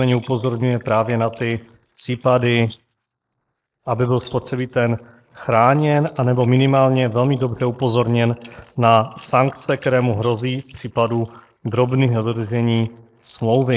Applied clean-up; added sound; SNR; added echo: neural mask model Resemble Enhance denoiser.